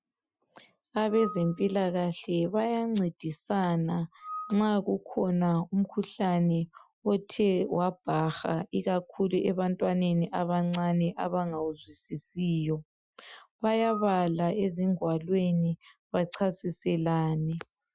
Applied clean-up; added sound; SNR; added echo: classical method Wiener filter.